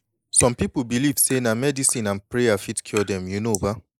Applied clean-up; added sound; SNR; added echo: neural mask model Resemble Enhance denoiser.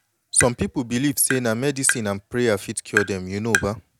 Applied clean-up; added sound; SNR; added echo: none; Tap; 7 dB; none.